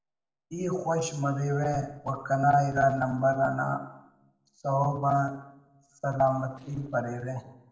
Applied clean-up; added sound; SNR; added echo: neural separator model SepFormer DNS4.